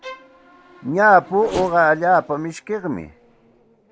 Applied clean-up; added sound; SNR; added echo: none; Race car, auto racing / Accelerating, revving, vroom + Bowed string instrument; 20 dB; none.